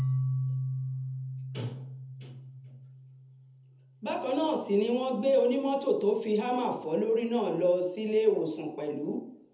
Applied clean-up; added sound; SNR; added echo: none; Keyboard (musical); 8 dB; reverberation time 0.7 s.